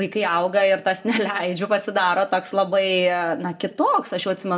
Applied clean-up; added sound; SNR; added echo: none; none; none; reverberation time 0.4 s.